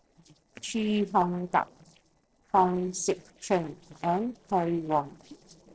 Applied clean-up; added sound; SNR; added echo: neural separator model SepFormer DNS4.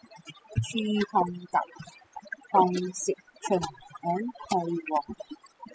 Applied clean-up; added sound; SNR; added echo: classical method spectral subtraction.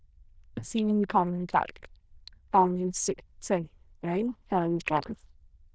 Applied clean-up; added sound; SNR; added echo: neural diffusion model UNIVERSE++.